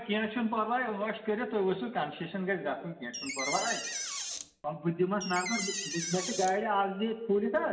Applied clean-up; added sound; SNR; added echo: none; Door; 5 dB; reverberation time 0.9 s.